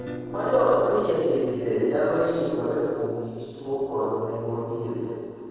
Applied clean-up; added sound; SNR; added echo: neural separator model SepFormer DNS4.